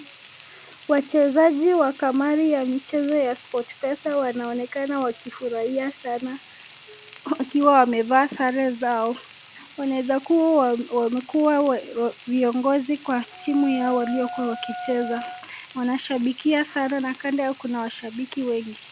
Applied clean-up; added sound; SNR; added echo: none; Frying (food) + Wind instrument, woodwind instrument; 15 dB; none.